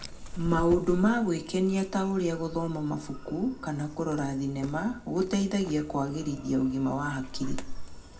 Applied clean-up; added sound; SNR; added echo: none; Dog; 10 dB; reverberation time 0.4 s.